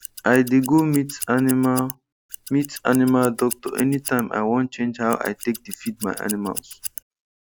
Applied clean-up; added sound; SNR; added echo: none; Scissors; 14 dB; none.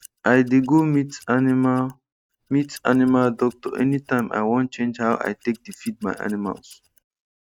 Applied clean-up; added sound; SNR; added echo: neural mask model RNNoise.